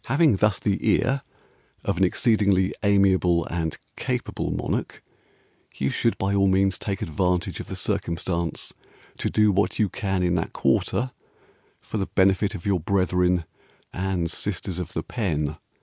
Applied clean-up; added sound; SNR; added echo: none; none; none; none.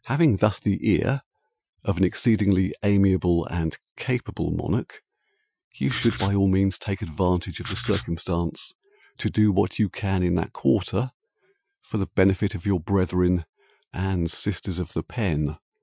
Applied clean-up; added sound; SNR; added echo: classical method Wiener filter.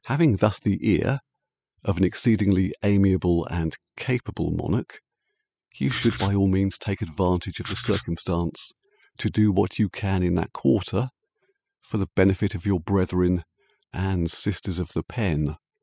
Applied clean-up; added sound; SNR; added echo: classical method spectral subtraction.